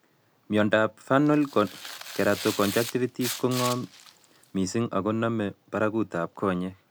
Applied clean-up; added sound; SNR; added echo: none; Tearing; 12 dB; none.